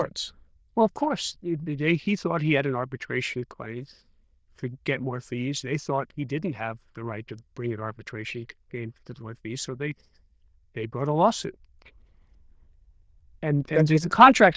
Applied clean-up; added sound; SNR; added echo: neural diffusion model UNIVERSE++.